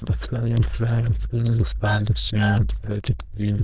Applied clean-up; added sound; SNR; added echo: neural diffusion model UNIVERSE++.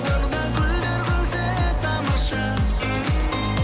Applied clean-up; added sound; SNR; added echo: none; Train; 13 dB; none.